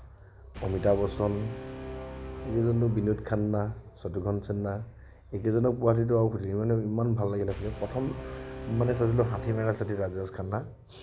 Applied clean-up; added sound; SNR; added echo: none; Brass instrument; 14 dB; none.